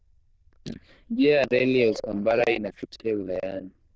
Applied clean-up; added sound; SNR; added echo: neural diffusion model UNIVERSE++.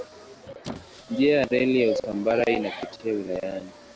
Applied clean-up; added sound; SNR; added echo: none; Squeak; 20 dB; none.